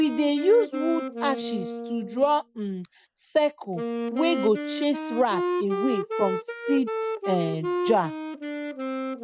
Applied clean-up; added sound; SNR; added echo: neural mask model RNNoise.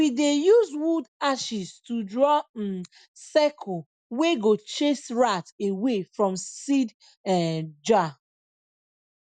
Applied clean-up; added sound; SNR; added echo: none; none; none; none.